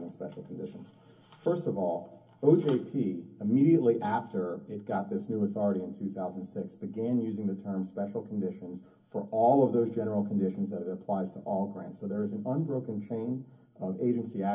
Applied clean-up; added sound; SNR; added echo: none; none; none; reverberation time 0.3 s.